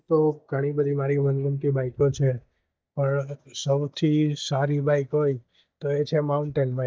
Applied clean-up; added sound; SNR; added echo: neural mask model DeepFilterNet 3.